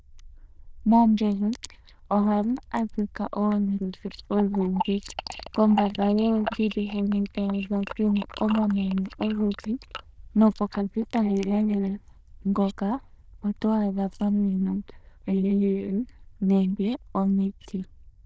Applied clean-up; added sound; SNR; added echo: neural diffusion model UNIVERSE++.